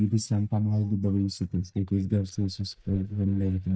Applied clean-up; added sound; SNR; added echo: neural mask model DeepFilterNet 3.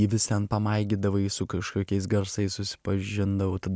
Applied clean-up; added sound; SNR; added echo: none; none; none; none.